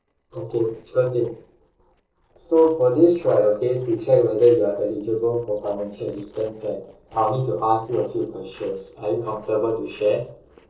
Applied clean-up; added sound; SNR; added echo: neural separator model SepFormer DNS4.